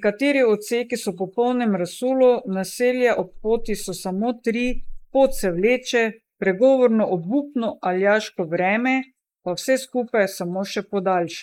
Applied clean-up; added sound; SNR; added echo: neural mask model Resemble Enhance denoiser.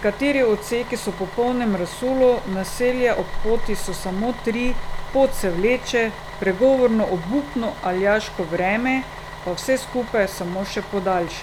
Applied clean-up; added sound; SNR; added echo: none; Bus; 14 dB; none.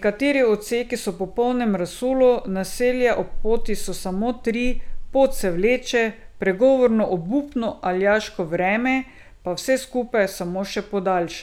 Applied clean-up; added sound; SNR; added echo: none; none; none; none.